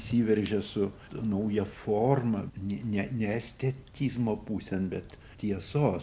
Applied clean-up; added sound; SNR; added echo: none; Fire; 20 dB; none.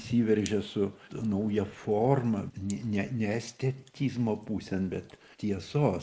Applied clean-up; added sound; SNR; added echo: neural mask model Resemble Enhance denoiser.